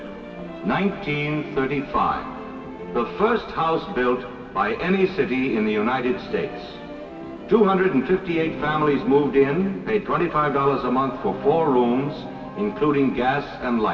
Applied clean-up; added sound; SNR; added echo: none; Electric guitar / Strum; 14 dB; reverberation time 2.5 s.